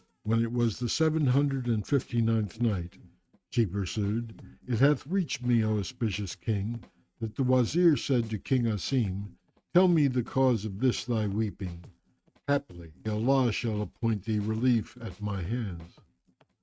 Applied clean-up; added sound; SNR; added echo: neural mask model RNNoise.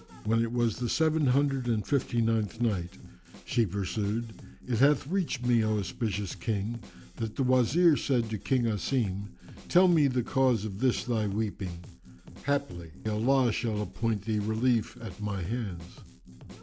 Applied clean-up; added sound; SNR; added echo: none; Drum kit; 18 dB; none.